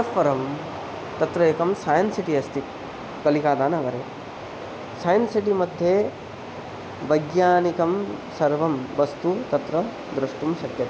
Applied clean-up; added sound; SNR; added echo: none; none; none; none.